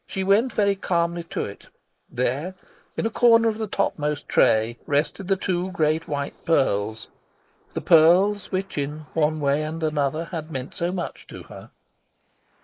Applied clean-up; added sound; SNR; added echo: neural mask model Resemble Enhance denoiser.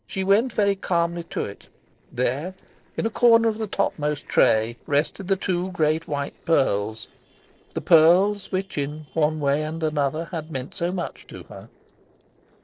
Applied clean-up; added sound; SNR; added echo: neural separator model SepFormer DNS4.